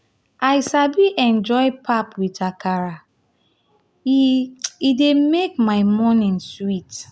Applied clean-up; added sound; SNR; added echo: none; none; none; none.